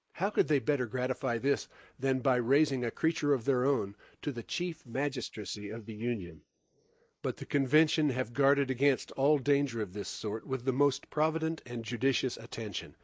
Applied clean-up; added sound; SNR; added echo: neural mask model Resemble Enhance denoiser.